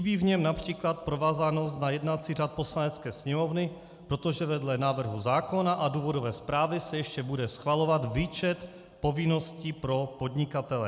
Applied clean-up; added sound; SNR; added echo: none; none; none; none.